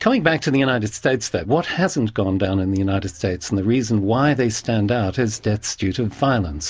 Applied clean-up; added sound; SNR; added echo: none; none; none; none.